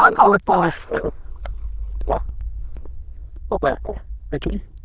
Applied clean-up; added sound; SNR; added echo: neural diffusion model UNIVERSE++.